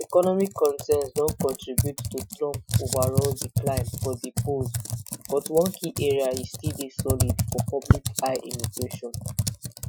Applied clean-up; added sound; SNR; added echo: classical method Wiener filter.